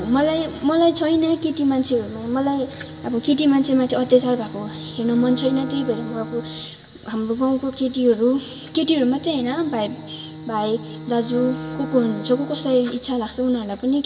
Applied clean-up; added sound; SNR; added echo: none; Bowed string instrument; 15 dB; reverberation time 1.9 s.